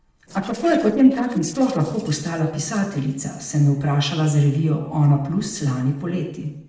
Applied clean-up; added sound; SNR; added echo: neural separator model SepFormer DNS4.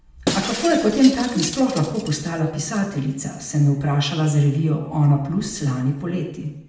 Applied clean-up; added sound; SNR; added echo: none; Shatter; 11 dB; reverberation time 0.7 s.